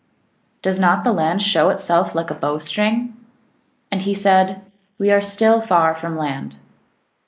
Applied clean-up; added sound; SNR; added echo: neural mask model Resemble Enhance denoiser.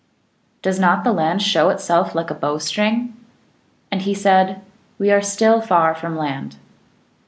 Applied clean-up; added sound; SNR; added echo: none; none; none; none.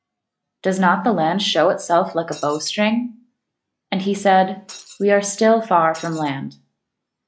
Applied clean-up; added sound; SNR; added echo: classical method log-MMSE.